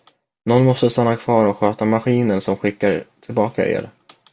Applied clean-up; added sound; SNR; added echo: none; none; none; none.